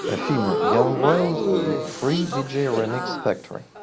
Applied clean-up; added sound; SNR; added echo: none; Crowd / Gasp; 1 dB; none.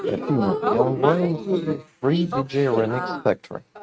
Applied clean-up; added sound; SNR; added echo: neural mask model RNNoise.